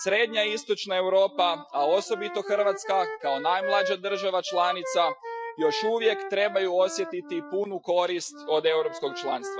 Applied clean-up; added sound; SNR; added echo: classical method Wiener filter.